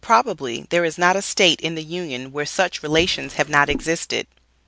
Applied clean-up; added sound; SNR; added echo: none; Drawer open or close; 13 dB; none.